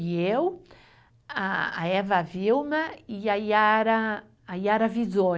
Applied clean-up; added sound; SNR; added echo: none; none; none; none.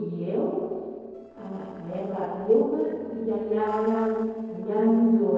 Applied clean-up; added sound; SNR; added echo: neural separator model SepFormer DNS4.